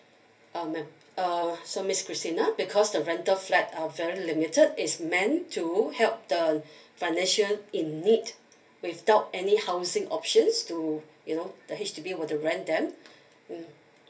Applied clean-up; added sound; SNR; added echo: none; none; none; reverberation time 0.3 s.